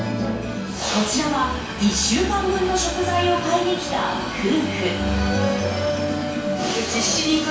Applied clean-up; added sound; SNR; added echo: none; Train; 12 dB; reverberation time 0.7 s.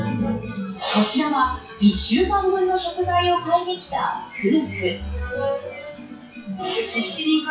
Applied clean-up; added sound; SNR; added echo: classical method WPE with log-MMSE.